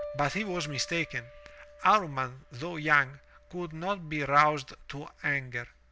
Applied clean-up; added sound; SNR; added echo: none; Piano; 20 dB; none.